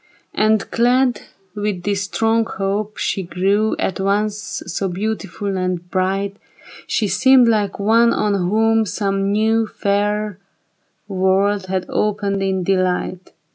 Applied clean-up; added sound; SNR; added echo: none; none; none; none.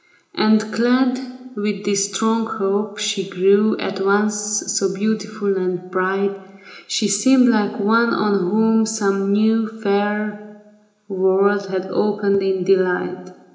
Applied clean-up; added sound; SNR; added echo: none; none; none; reverberation time 0.8 s.